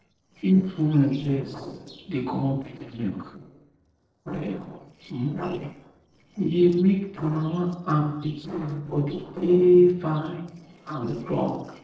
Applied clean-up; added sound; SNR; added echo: neural separator model SepFormer DNS4.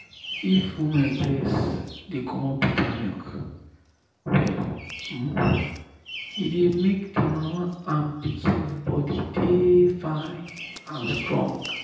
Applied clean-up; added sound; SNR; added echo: none; Bird vocalization, bird call, bird song; 16 dB; reverberation time 0.9 s.